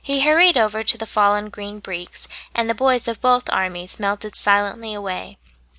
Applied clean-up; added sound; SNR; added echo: none; none; none; none.